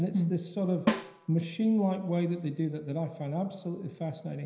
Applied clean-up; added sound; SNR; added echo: none; Snare drum; 5 dB; reverberation time 0.9 s.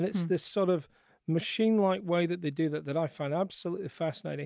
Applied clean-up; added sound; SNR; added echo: none; none; none; none.